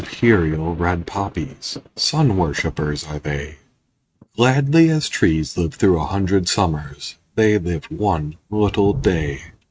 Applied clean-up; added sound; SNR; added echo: neural mask model RNNoise.